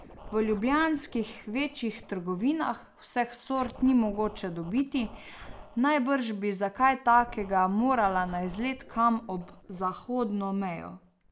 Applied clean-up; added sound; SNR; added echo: none; Scratching (performance technique); 19 dB; none.